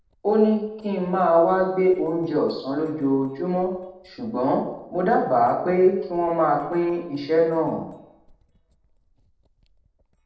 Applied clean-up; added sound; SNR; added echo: neural separator model SepFormer DNS4.